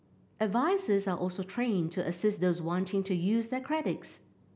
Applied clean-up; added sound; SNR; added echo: none; none; none; none.